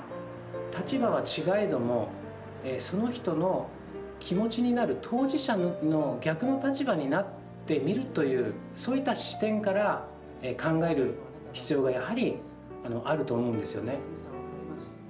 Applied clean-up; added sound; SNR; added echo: none; none; none; none.